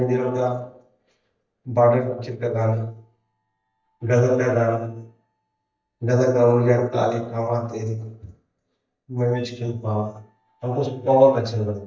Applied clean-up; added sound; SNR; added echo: neural mask model DeepFilterNet 3.